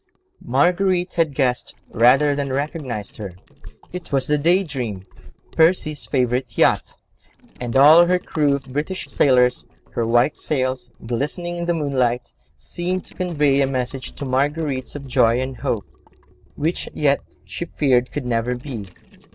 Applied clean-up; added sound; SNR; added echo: neural separator model SepFormer DNS4.